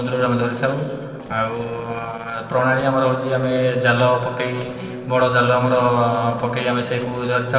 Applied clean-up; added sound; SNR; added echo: neural separator model SepFormer DNS4.